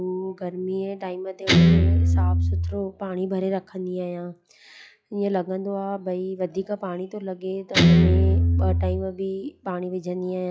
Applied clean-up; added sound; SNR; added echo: classical method log-MMSE.